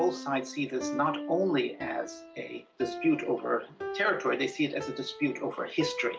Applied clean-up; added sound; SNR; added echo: none; Piano; 10 dB; none.